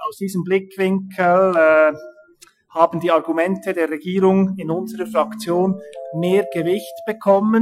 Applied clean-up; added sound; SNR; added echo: classical method Wiener filter.